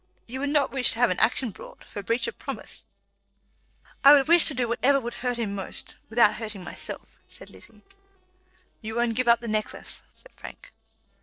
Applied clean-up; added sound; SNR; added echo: neural separator model SepFormer DNS4.